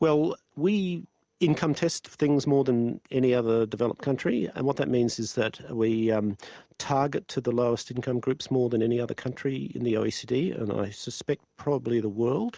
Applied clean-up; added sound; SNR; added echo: none; none; none; none.